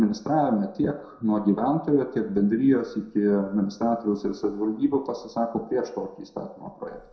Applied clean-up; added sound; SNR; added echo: none; none; none; reverberation time 0.6 s.